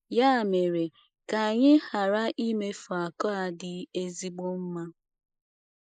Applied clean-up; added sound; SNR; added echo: neural mask model Resemble Enhance denoiser.